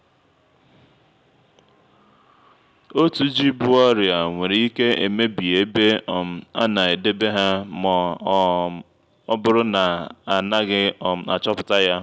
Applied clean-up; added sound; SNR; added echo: none; none; none; none.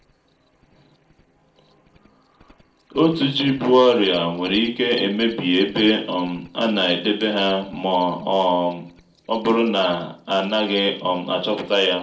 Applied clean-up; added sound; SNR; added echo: neural separator model SepFormer DNS4.